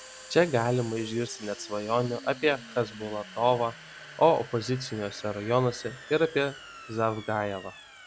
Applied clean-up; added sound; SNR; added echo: none; Domestic sounds, home sounds; 17 dB; none.